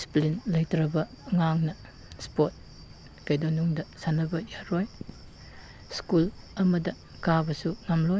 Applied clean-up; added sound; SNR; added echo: none; Cricket; 19 dB; none.